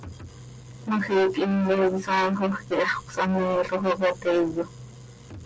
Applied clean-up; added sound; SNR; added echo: none; none; none; none.